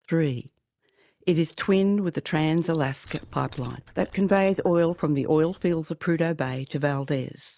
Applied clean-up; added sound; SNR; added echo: neural mask model DeepFilterNet 3.